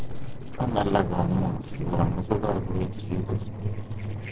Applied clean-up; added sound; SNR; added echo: neural separator model SepFormer DNS4.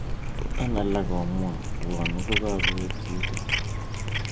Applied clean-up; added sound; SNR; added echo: none; Cat; -4 dB; reverberation time 2.1 s.